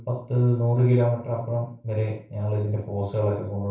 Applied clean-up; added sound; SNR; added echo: none; none; none; reverberation time 0.4 s.